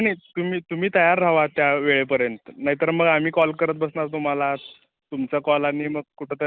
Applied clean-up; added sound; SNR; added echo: none; none; none; none.